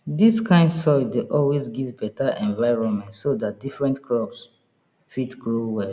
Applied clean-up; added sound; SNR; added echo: none; none; none; none.